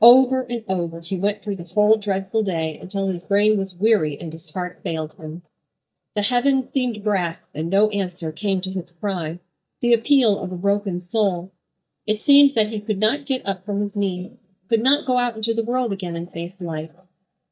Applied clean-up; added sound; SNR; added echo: neural mask model DeepFilterNet 3.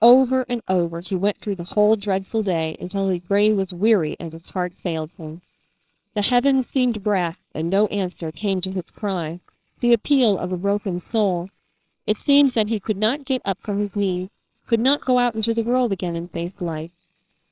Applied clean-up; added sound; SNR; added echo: neural separator model SepFormer WHAMR!.